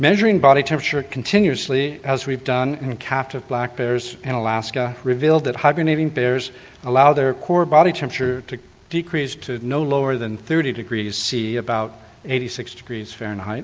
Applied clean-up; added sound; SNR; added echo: none; none; none; none.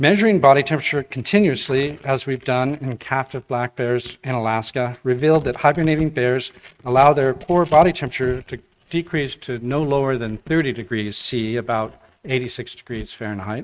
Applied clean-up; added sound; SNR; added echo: neural mask model RNNoise.